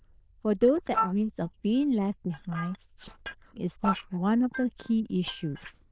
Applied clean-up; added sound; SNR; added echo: neural diffusion model UNIVERSE++.